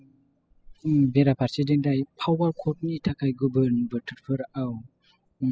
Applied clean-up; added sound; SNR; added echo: classical method spectral subtraction.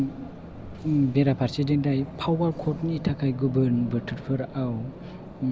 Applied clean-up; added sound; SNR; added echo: none; Race car, auto racing; 14 dB; none.